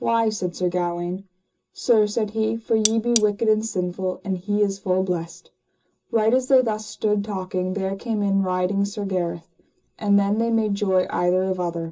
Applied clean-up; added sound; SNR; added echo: none; Cutlery, silverware; 5 dB; reverberation time 0.2 s.